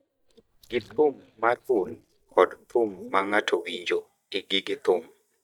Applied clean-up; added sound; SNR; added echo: neural mask model DeepFilterNet 3.